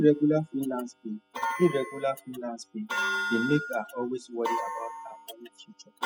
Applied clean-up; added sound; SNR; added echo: classical method spectral subtraction.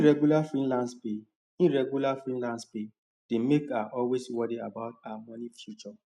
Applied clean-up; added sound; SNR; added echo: none; none; none; none.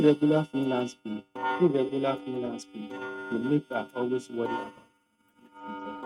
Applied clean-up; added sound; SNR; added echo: neural mask model RNNoise.